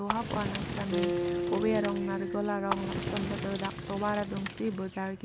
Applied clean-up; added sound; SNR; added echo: none; Fire + Acoustic guitar; 1 dB; none.